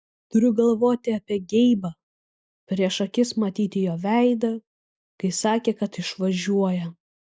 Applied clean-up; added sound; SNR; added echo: none; none; none; none.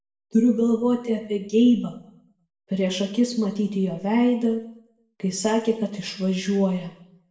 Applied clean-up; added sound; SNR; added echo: none; none; none; reverberation time 0.6 s.